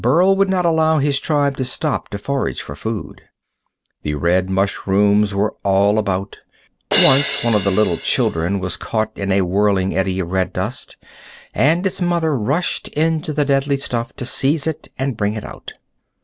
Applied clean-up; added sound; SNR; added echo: none; Crash cymbal; 3 dB; none.